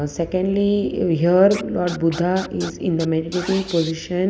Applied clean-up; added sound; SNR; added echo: none; Scratching (performance technique); 16 dB; none.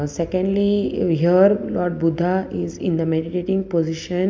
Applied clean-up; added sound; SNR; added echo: none; none; none; none.